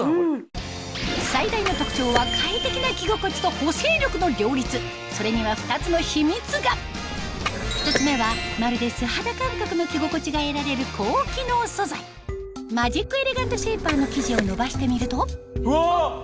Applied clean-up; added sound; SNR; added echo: none; Liquid; 7 dB; none.